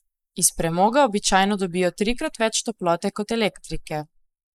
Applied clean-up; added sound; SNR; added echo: neural mask model Resemble Enhance denoiser.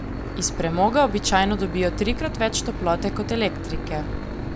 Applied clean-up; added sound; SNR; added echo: none; Engine / Boat, Water vehicle; 6 dB; none.